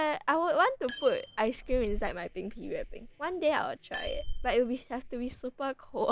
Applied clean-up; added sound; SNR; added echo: none; Bicycle bell; 9 dB; none.